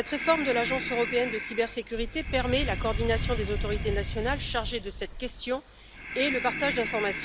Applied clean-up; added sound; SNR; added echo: none; Breathing; 3 dB; none.